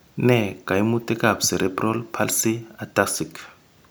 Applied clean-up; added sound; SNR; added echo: none; none; none; none.